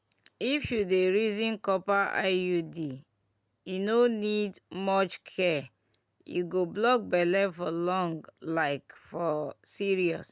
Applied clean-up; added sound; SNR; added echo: none; none; none; none.